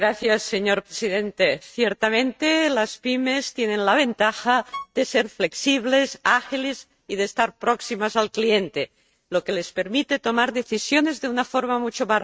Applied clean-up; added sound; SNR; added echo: neural mask model RNNoise.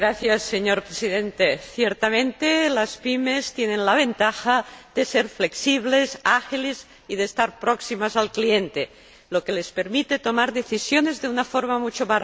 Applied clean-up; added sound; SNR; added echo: none; none; none; none.